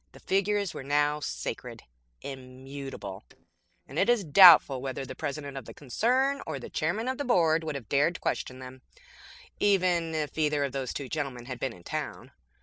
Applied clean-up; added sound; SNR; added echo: neural separator model SepFormer DNS4.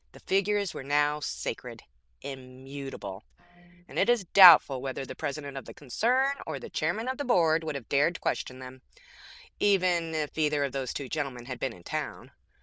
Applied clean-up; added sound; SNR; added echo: neural diffusion model UNIVERSE++.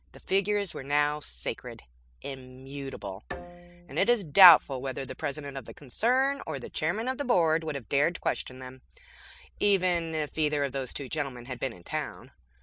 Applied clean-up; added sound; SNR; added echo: none; Bowed string instrument; 18 dB; none.